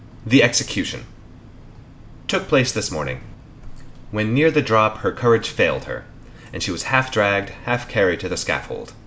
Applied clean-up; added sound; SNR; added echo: none; none; none; none.